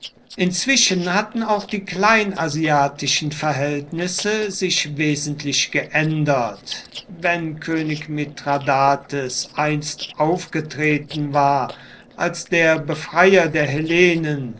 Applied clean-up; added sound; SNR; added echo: neural separator model SepFormer DNS4.